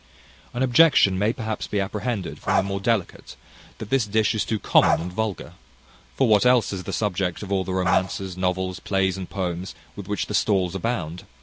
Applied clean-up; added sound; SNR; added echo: none; Bark; 5 dB; none.